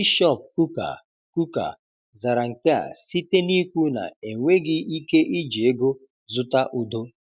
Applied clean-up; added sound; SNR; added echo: none; none; none; none.